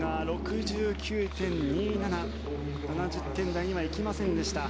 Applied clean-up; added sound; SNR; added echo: none; Musical instrument; 7 dB; none.